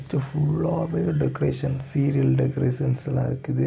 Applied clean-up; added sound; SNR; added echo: none; none; none; none.